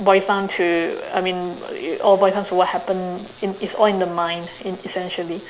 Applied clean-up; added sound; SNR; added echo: none; none; none; none.